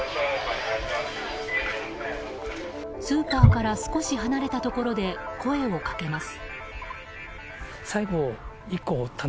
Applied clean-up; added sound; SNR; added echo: none; Wild animals; 2 dB; none.